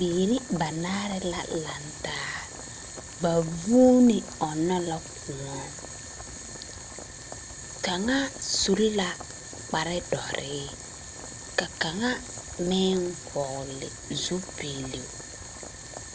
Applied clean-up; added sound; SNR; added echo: none; Boiling; 11 dB; none.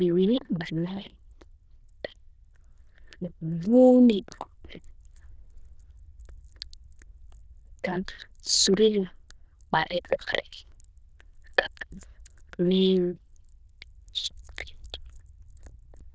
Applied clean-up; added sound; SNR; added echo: neural diffusion model UNIVERSE++.